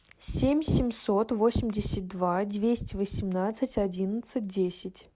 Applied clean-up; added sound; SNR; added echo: none; none; none; none.